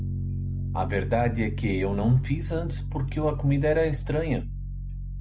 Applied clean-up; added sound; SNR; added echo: none; Piano; 3 dB; none.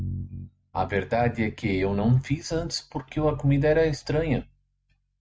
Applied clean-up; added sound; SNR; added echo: neural mask model RNNoise.